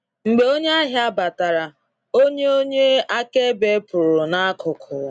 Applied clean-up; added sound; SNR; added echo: none; none; none; none.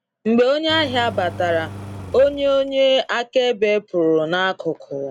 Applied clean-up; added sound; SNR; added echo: none; Engine; 15 dB; none.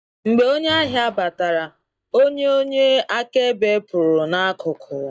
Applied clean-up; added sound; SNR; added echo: neural mask model DeepFilterNet 3.